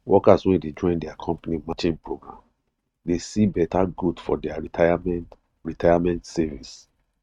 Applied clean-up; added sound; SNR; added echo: neural mask model RNNoise.